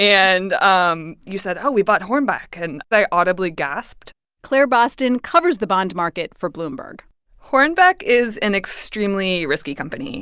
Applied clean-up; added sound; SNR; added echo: none; none; none; none.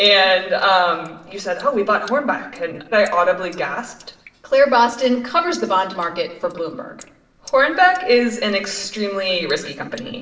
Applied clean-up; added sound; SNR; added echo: neural separator model SepFormer DNS4.